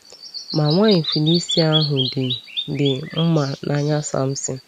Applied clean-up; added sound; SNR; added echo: none; Bird vocalization, bird call, bird song; 8 dB; none.